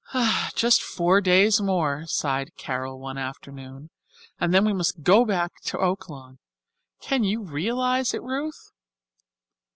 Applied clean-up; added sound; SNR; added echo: none; none; none; none.